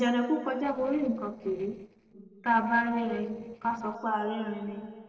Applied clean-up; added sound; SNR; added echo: neural separator model SepFormer DNS4.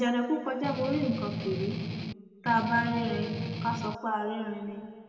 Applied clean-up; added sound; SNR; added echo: none; Strum; 4 dB; reverberation time 1.6 s.